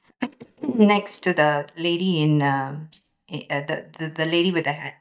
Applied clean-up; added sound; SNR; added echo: neural mask model DeepFilterNet 3.